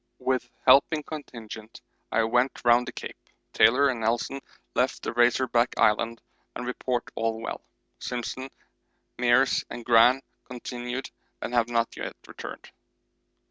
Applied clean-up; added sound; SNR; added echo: none; none; none; none.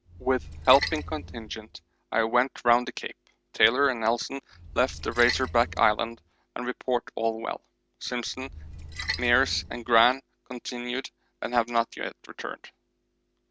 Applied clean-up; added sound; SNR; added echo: none; Splash, splatter; 10 dB; none.